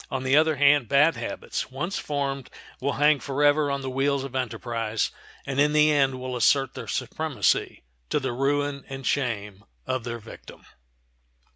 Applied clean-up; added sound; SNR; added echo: none; none; none; none.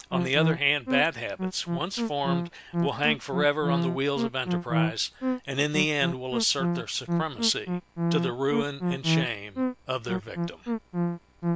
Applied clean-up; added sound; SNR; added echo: none; Musical instrument; 0 dB; none.